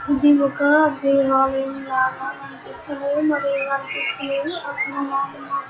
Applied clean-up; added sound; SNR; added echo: classical method WPE with log-MMSE.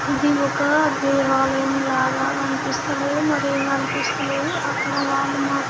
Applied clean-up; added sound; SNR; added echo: none; Bird; 13 dB; reverberation time 2.0 s.